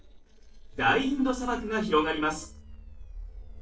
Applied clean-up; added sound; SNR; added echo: neural separator model SepFormer DNS4.